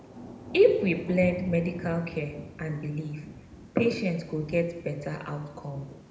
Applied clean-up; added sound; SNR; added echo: none; Thunder / Rain; 15 dB; reverberation time 0.8 s.